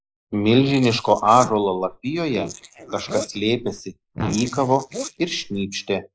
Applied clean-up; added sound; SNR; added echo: neural mask model Resemble Enhance denoiser.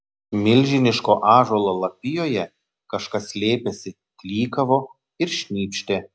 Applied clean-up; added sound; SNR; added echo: none; none; none; none.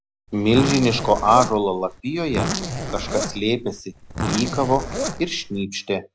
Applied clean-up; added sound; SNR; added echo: none; Zipper (clothing); 6 dB; none.